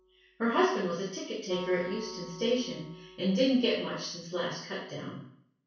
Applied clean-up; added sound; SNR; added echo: none; Acoustic guitar; 19 dB; reverberation time 0.6 s.